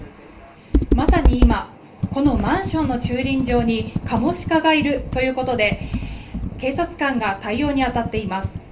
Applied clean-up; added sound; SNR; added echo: none; Computer keyboard; 1 dB; reverberation time 0.3 s.